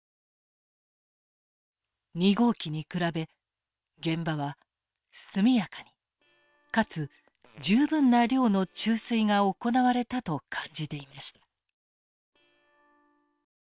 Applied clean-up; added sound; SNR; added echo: neural separator model SepFormer WHAM!.